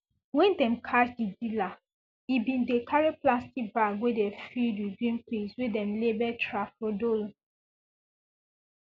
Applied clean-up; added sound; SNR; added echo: none; none; none; none.